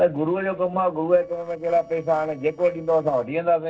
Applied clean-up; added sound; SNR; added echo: neural separator model SepFormer DNS4.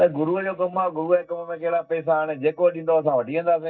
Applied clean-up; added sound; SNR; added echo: neural mask model DeepFilterNet 3.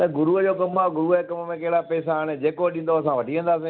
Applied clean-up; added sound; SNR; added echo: none; none; none; none.